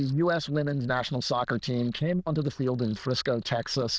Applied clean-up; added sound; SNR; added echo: neural diffusion model UNIVERSE++.